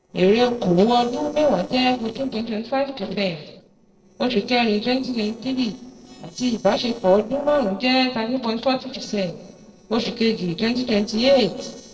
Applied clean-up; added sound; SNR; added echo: neural separator model SepFormer DNS4.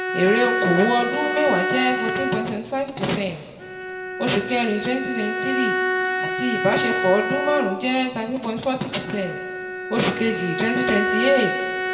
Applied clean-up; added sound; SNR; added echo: none; Bowed string instrument; 2 dB; reverberation time 1.8 s.